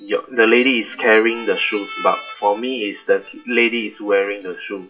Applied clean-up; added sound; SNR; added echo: classical method WPE with log-MMSE.